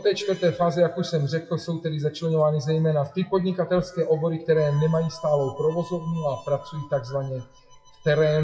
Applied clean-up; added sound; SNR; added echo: classical method WPE with log-MMSE.